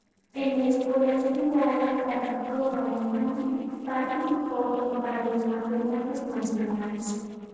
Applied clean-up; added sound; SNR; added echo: neural separator model SepFormer DNS4.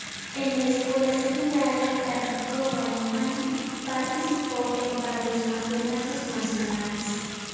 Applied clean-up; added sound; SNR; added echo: none; Bathtub (filling or washing) / Sink (filling or washing) / Water tap, faucet; 9 dB; reverberation time 2.2 s.